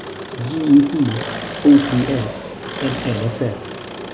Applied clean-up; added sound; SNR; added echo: none; Engine; 10 dB; none.